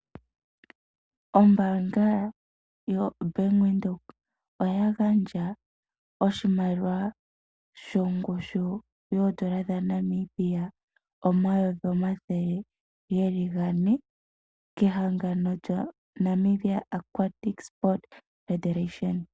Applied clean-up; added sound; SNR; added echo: none; none; none; none.